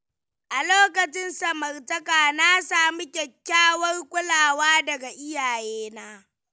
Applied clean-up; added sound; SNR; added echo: none; none; none; none.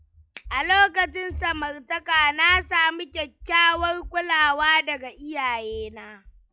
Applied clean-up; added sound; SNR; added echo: classical method log-MMSE.